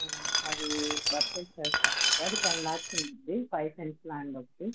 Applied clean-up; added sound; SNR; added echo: none; Glass; -4 dB; none.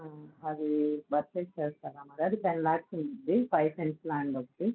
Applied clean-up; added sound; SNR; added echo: none; none; none; none.